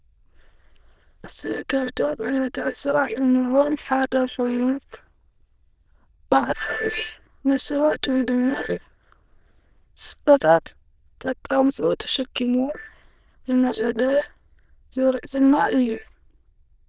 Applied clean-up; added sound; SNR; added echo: neural diffusion model UNIVERSE++.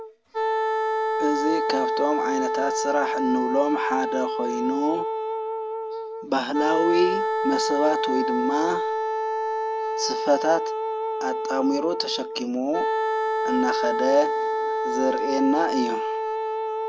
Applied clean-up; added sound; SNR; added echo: none; Wind instrument, woodwind instrument; -1 dB; none.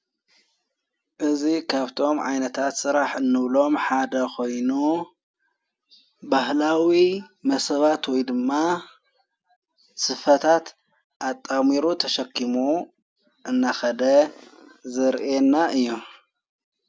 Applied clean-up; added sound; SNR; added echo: none; none; none; none.